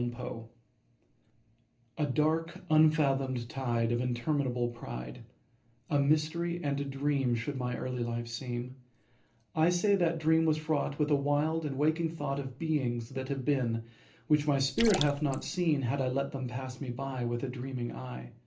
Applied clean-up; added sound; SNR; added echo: none; Splash, splatter; 7 dB; reverberation time 0.3 s.